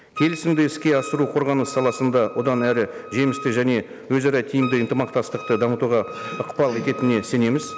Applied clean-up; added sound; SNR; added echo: none; Wind instrument, woodwind instrument; 16 dB; none.